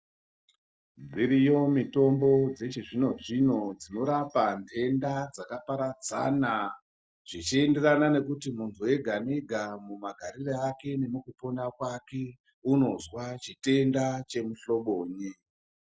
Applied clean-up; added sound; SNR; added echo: neural separator model SepFormer DNS4.